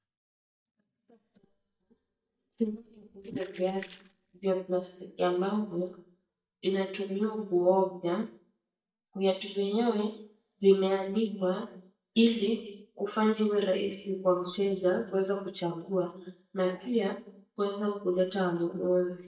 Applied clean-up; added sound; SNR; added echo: neural mask model DeepFilterNet 3.